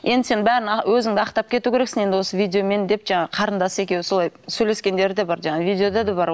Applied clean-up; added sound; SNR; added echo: none; none; none; none.